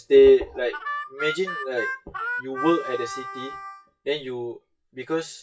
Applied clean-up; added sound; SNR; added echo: classical method WPE with log-MMSE.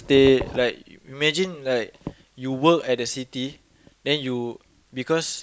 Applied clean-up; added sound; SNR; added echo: none; none; none; none.